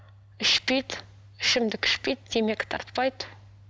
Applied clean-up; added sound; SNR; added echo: none; none; none; none.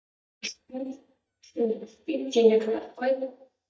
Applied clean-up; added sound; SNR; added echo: neural mask model DeepFilterNet 3.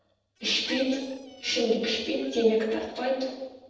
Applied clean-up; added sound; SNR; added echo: neural separator model SepFormer DNS4.